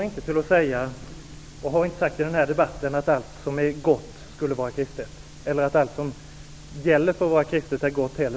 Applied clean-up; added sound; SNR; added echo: none; none; none; none.